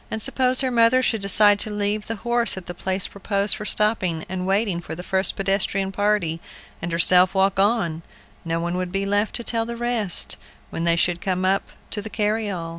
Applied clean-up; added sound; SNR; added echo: none; none; none; none.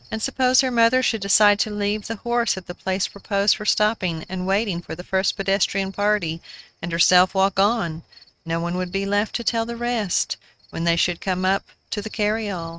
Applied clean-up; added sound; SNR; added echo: neural mask model RNNoise.